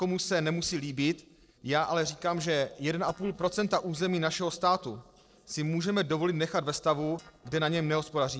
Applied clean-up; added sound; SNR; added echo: neural separator model SepFormer DNS4.